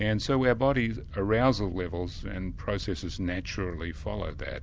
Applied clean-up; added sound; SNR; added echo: none; none; none; none.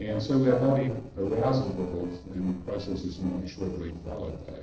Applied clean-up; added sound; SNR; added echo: neural separator model SepFormer DNS4.